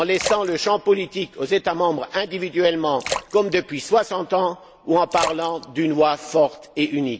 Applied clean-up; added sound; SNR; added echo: none; Splash, splatter; 13 dB; none.